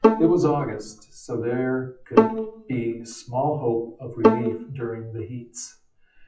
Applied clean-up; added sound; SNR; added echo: classical method WPE with log-MMSE.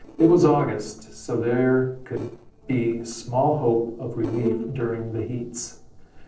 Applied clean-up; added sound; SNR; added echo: neural separator model SepFormer DNS4.